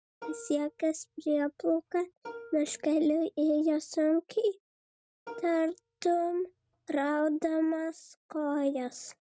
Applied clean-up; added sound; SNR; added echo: neural mask model RNNoise.